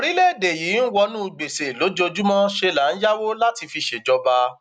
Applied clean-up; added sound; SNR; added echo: none; none; none; none.